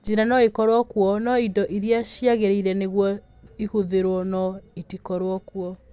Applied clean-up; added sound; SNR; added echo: none; none; none; none.